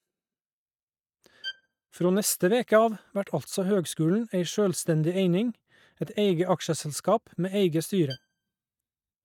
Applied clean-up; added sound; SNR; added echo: neural mask model RNNoise.